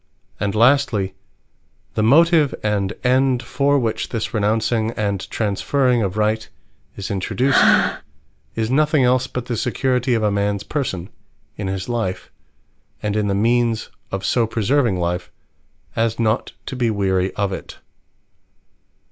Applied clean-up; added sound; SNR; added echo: none; Breathing; 2 dB; none.